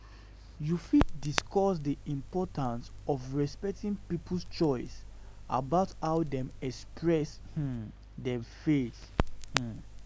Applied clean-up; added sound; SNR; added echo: none; Crackle; 6 dB; none.